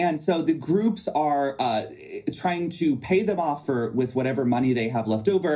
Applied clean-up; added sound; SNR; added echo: none; none; none; reverberation time 0.5 s.